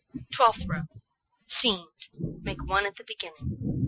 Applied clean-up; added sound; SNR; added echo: classical method Wiener filter.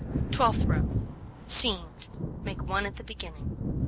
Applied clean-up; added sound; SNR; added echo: none; Thunder / Wind; -2 dB; none.